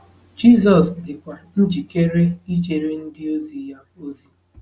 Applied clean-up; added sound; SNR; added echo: none; none; none; none.